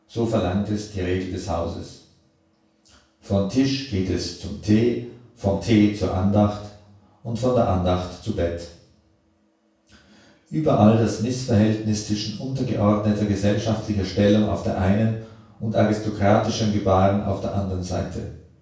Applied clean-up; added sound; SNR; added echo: none; none; none; reverberation time 0.7 s.